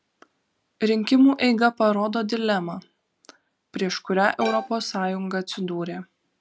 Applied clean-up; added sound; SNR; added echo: none; Bowed string instrument; 10 dB; none.